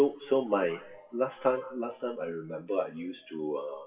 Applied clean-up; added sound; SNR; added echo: classical method WPE with log-MMSE.